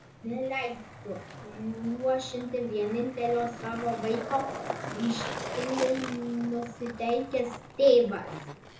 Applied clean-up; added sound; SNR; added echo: none; Skateboard; 10 dB; reverberation time 0.6 s.